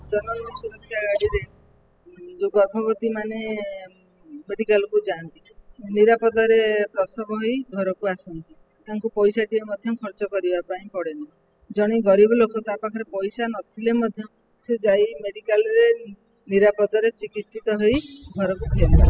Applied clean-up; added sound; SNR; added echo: classical method spectral subtraction.